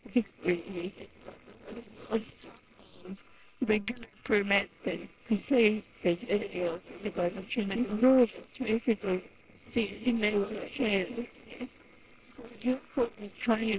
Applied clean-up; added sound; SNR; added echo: neural separator model SepFormer WHAMR!.